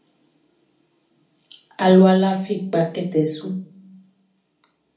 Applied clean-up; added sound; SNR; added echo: none; none; none; reverberation time 0.4 s.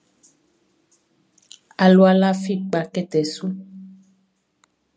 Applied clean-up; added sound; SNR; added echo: none; none; none; none.